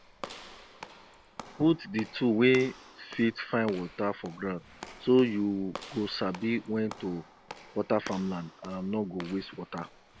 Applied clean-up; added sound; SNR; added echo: none; Walk, footsteps / Slam; 17 dB; none.